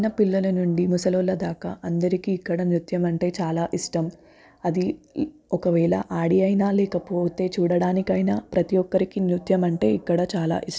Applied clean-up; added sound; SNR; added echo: none; none; none; none.